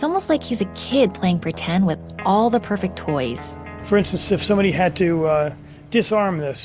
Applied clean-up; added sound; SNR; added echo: none; none; none; none.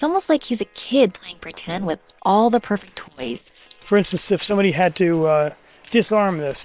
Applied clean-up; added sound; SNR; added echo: neural separator model SepFormer WHAM!.